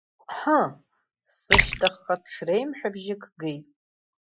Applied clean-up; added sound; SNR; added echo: classical method Wiener filter.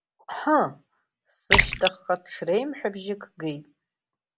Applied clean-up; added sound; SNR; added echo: none; Splash, splatter; -2 dB; none.